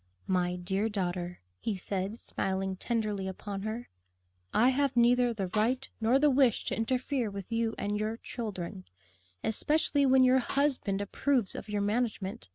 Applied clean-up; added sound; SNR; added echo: neural mask model RNNoise.